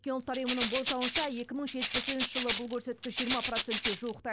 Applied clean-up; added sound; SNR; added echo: none; Rattle (instrument); -3 dB; none.